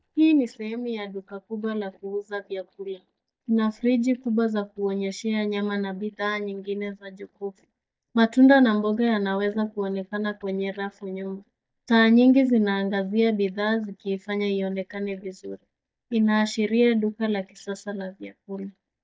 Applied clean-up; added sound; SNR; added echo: neural mask model DeepFilterNet 3.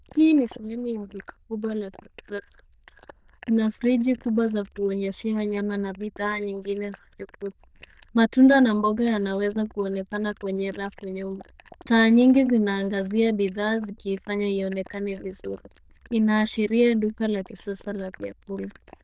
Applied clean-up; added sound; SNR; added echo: neural diffusion model UNIVERSE++.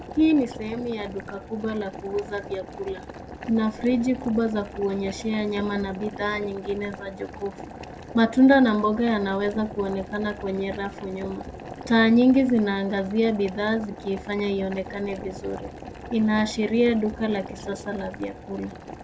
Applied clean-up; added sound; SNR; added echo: none; Boiling; 14 dB; none.